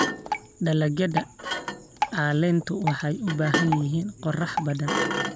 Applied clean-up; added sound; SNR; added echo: none; Drip + Thump, thud; 4 dB; none.